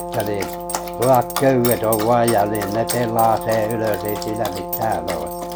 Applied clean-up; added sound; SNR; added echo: none; Dog + Brass instrument; 6 dB; none.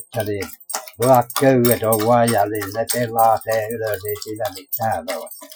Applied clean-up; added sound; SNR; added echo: classical method Wiener filter.